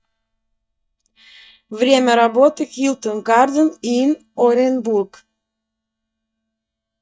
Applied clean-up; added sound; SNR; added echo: neural mask model DeepFilterNet 3.